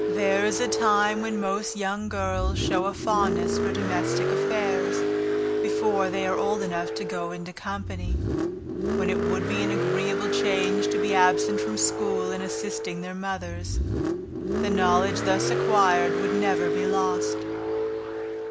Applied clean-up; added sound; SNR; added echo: none; Car; -2 dB; none.